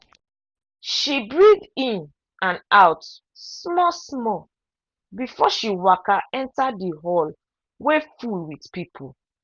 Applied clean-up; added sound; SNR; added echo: none; none; none; none.